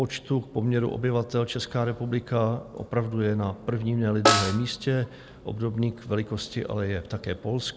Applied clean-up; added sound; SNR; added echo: none; Snare drum; 0 dB; none.